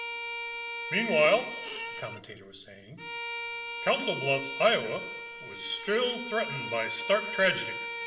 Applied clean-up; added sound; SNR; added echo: none; Bowed string instrument; 7 dB; reverberation time 0.9 s.